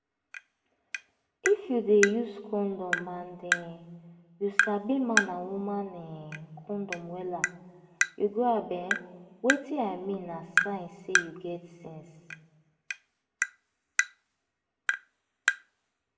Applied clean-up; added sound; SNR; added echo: none; Tap; 1 dB; reverberation time 1.3 s.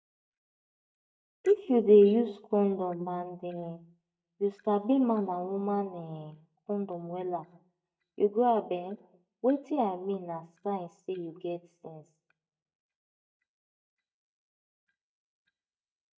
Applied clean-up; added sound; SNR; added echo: neural mask model DeepFilterNet 3.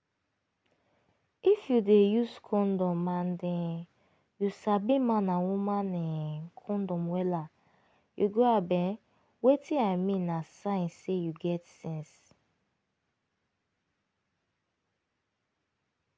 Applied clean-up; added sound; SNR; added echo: none; none; none; none.